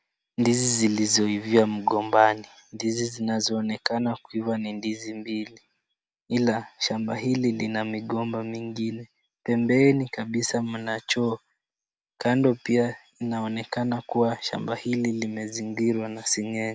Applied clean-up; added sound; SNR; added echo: none; none; none; none.